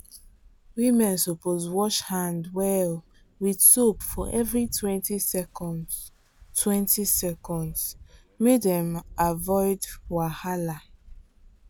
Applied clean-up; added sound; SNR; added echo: none; Rain; 20 dB; none.